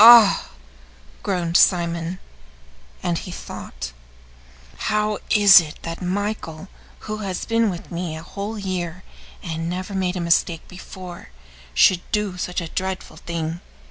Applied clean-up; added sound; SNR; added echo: none; none; none; none.